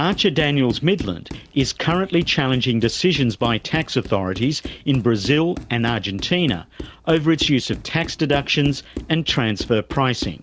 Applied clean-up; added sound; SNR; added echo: none; Run; 15 dB; none.